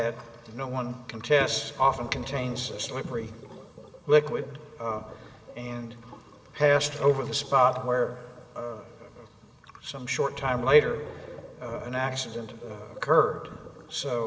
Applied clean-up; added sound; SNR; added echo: none; Gurgling; 18 dB; reverberation time 2.1 s.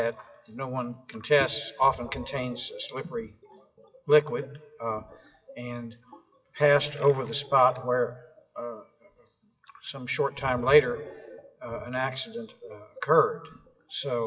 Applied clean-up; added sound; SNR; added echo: classical method WPE with log-MMSE.